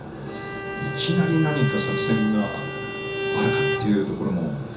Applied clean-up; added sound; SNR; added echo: none; Bowed string instrument; 4 dB; reverberation time 0.7 s.